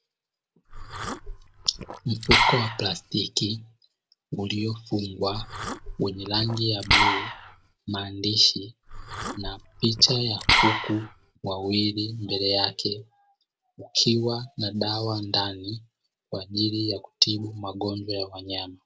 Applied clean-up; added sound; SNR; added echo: none; Liquid; -1 dB; none.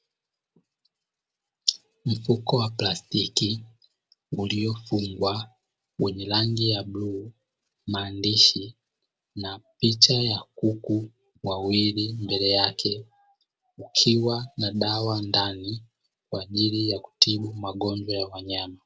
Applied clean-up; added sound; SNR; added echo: none; none; none; none.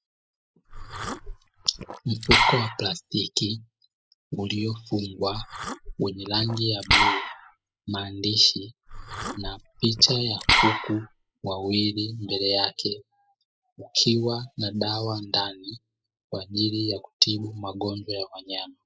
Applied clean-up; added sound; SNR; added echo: classical method spectral subtraction.